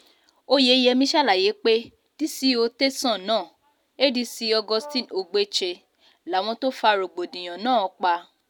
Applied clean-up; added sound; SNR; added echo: none; Brass instrument; 20 dB; none.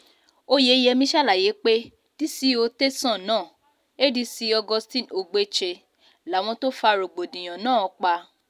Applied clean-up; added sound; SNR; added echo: none; none; none; none.